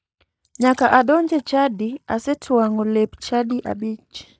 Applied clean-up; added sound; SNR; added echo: neural mask model DeepFilterNet 3.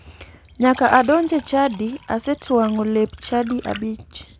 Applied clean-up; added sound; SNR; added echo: none; Fill (with liquid); 19 dB; none.